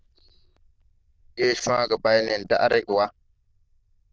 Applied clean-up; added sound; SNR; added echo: neural diffusion model UNIVERSE++.